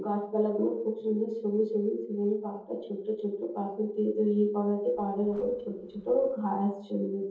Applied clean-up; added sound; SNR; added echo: neural separator model SepFormer DNS4.